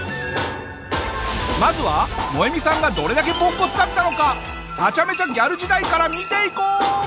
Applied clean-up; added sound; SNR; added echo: none; Tools; 11 dB; none.